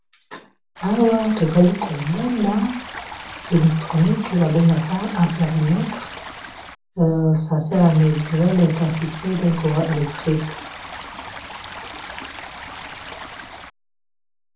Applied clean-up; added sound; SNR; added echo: none; Stream; 15 dB; reverberation time 0.3 s.